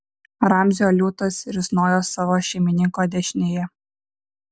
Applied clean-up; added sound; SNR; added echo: none; none; none; none.